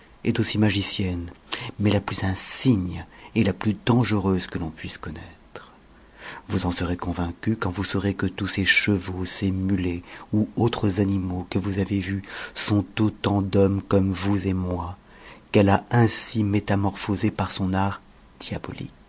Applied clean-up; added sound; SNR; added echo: none; none; none; none.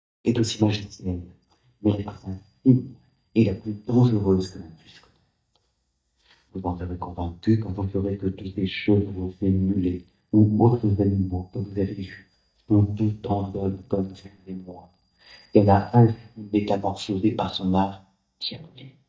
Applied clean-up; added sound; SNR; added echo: neural mask model DeepFilterNet 3.